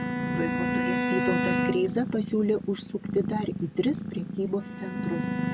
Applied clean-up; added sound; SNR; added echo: none; Purr + Bowed string instrument; 0 dB; none.